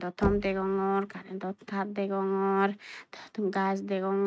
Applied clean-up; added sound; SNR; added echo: neural mask model RNNoise.